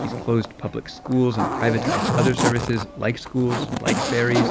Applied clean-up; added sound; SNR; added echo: none; Zipper (clothing); 2 dB; none.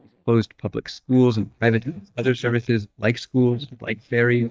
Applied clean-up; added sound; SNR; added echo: neural mask model DeepFilterNet 3.